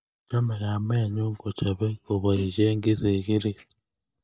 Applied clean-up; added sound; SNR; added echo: neural mask model DeepFilterNet 3.